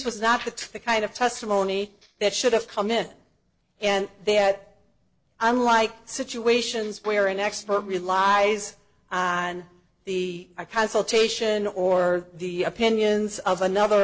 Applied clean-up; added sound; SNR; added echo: neural separator model SepFormer DNS4.